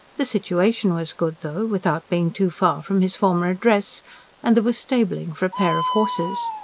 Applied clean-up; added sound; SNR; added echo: none; Bird; 11 dB; none.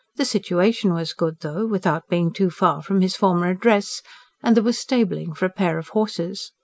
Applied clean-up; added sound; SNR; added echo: none; none; none; none.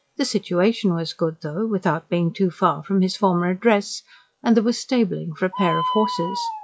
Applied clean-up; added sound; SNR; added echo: classical method log-MMSE.